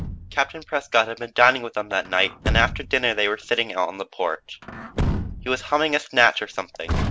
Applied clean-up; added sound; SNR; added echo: none; Truck; 7 dB; none.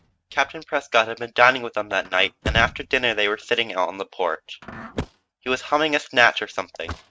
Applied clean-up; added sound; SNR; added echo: neural mask model RNNoise.